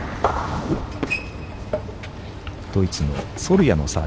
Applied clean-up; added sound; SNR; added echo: none; Whoosh, swoosh, swish / Fireworks; 10 dB; none.